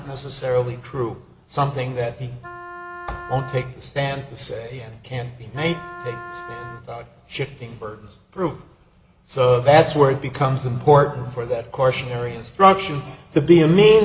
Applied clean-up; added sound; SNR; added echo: none; Wind instrument, woodwind instrument; 16 dB; none.